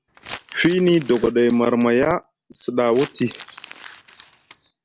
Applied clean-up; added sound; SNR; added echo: none; Crumpling, crinkling; 18 dB; none.